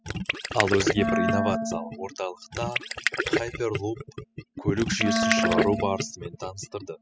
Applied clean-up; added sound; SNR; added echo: classical method spectral subtraction.